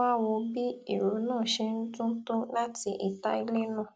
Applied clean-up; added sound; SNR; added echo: none; none; none; none.